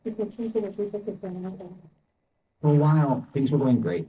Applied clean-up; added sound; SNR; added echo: neural separator model SepFormer DNS4.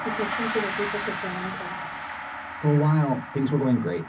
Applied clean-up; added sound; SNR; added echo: none; Gong; 6 dB; reverberation time 0.4 s.